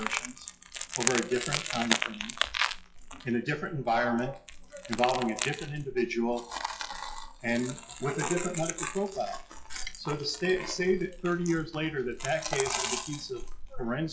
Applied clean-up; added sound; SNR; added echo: classical method WPE with log-MMSE.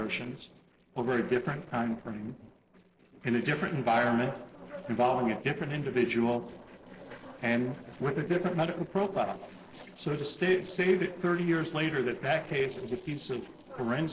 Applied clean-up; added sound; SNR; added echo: neural separator model SepFormer DNS4.